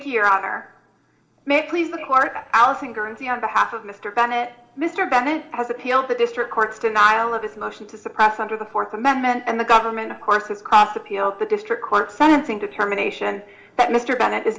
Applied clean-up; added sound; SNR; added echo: neural separator model SepFormer DNS4.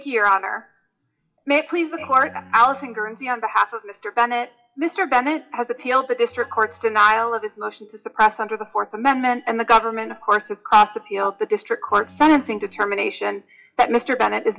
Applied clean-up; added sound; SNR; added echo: classical method WPE with log-MMSE.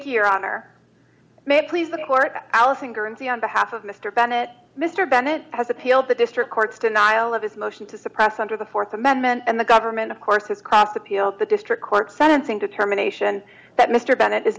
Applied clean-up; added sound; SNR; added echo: none; none; none; none.